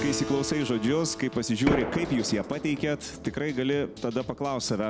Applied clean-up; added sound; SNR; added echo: none; Fireworks + Keyboard (musical); 8 dB; none.